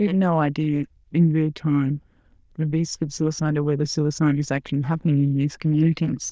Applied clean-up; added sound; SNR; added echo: neural diffusion model UNIVERSE++.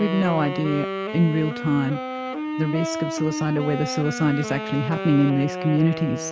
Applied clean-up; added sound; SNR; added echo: none; Wind instrument, woodwind instrument; 6 dB; none.